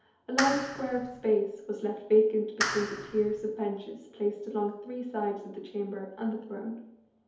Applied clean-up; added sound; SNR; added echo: none; Clapping; 5 dB; reverberation time 2.2 s.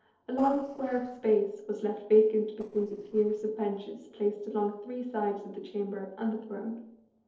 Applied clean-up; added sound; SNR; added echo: neural separator model SepFormer DNS4.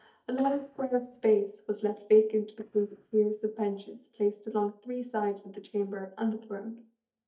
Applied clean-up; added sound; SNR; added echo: neural mask model DeepFilterNet 3.